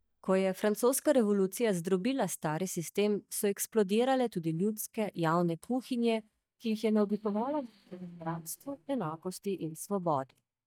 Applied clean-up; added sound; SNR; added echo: neural mask model DeepFilterNet 3.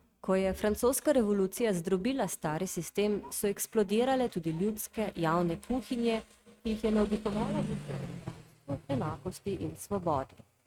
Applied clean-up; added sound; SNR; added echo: neural mask model RNNoise.